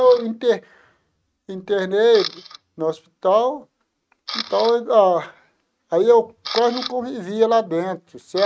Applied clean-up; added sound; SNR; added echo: neural mask model RNNoise.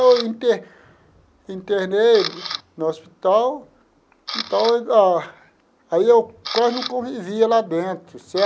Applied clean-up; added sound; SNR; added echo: none; Camera; 15 dB; none.